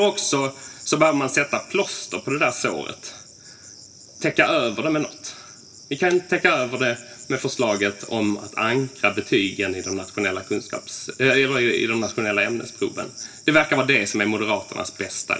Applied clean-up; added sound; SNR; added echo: none; Cricket; 18 dB; reverberation time 0.2 s.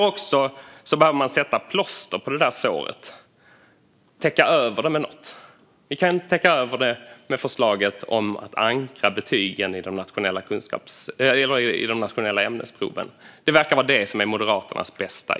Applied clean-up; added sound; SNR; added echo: none; none; none; none.